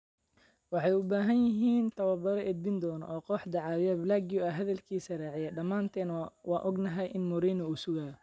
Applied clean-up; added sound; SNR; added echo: none; none; none; none.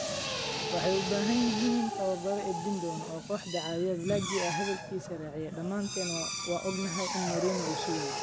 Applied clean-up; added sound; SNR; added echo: none; Drill; 3 dB; none.